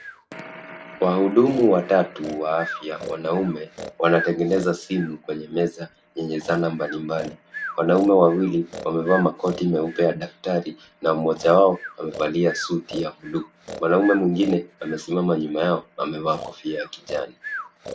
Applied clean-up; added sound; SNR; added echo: none; Breathing; 15 dB; none.